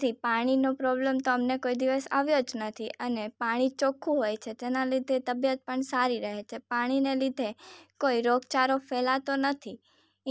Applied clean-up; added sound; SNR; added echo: none; none; none; none.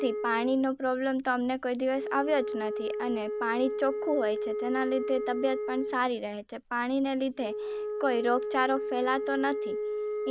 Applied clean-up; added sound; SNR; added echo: none; Wind instrument, woodwind instrument; 4 dB; none.